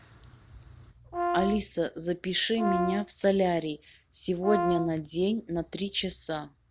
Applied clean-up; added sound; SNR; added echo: none; Brass instrument; 3 dB; none.